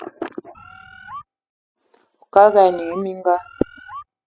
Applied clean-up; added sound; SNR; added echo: classical method spectral subtraction.